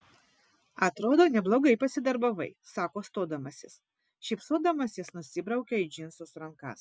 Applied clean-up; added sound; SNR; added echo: none; none; none; none.